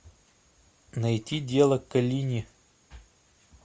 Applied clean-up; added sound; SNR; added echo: none; none; none; none.